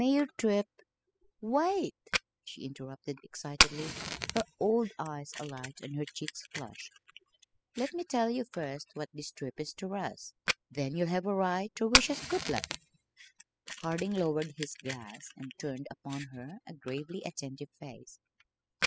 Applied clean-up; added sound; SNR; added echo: classical method spectral subtraction.